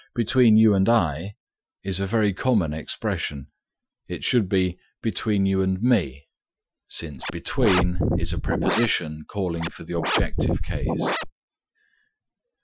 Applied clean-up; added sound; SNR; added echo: classical method Wiener filter.